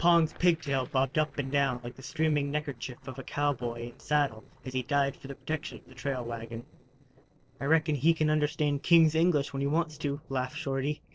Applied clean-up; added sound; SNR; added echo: neural separator model SepFormer DNS4.